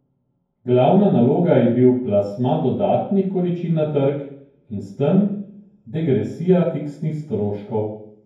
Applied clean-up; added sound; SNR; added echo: none; none; none; reverberation time 0.9 s.